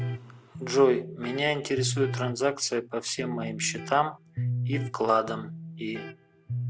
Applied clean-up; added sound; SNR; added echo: none; Electric guitar; 6 dB; none.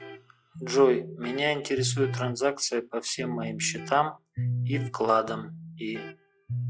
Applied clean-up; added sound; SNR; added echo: classical method log-MMSE.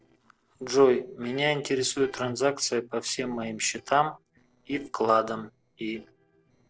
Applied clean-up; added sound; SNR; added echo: neural separator model SepFormer DNS4.